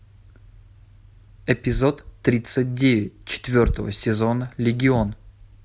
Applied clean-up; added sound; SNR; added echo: none; none; none; none.